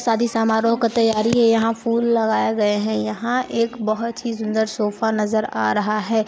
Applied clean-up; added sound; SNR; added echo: none; none; none; none.